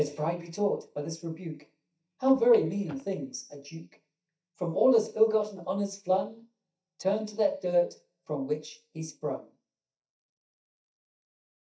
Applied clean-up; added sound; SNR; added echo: neural mask model DeepFilterNet 3.